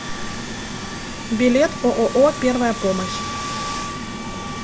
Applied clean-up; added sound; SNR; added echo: none; Domestic sounds, home sounds; 9 dB; none.